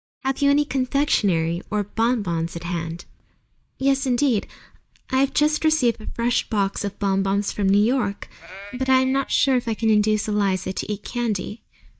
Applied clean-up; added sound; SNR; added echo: neural mask model DeepFilterNet 3.